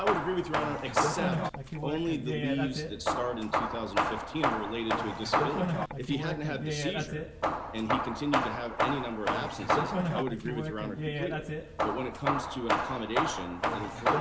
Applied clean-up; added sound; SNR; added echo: none; Hammer / Wood; -3 dB; none.